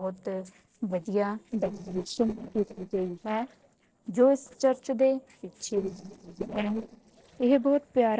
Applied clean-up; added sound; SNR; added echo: neural separator model SepFormer DNS4.